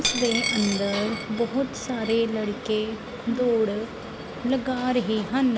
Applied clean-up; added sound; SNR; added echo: none; Coin (dropping); 9 dB; none.